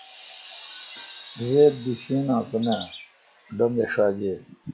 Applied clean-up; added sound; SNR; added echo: classical method log-MMSE.